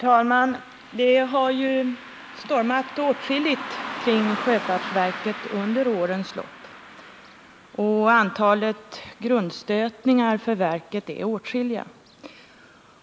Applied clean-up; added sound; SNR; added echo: none; Car passing by; 14 dB; none.